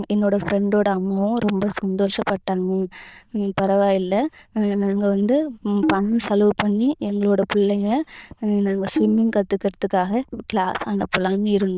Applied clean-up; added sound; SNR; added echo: neural diffusion model UNIVERSE++.